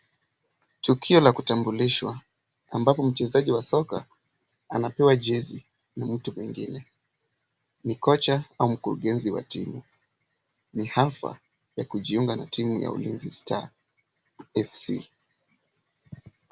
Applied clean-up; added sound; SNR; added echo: none; none; none; none.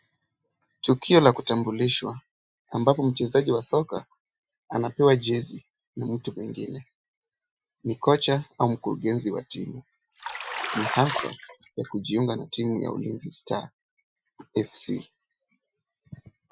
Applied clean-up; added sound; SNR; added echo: classical method Wiener filter.